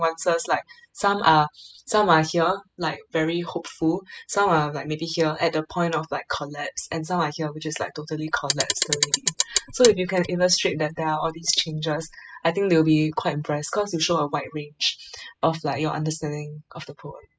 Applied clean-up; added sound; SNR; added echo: classical method spectral subtraction.